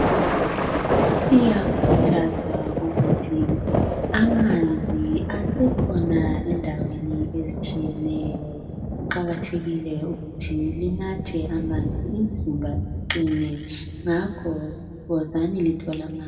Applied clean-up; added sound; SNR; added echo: none; Thunder; 0 dB; reverberation time 2.1 s.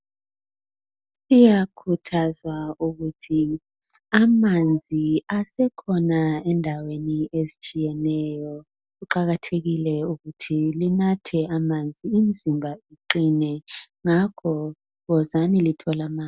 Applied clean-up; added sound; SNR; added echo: none; none; none; none.